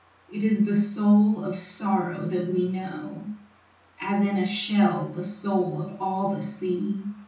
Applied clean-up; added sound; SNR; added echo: none; Cricket; 20 dB; reverberation time 0.7 s.